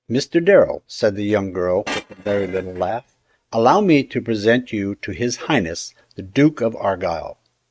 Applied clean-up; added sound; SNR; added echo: neural mask model RNNoise.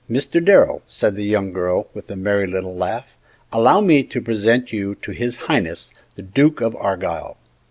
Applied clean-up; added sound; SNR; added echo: none; none; none; none.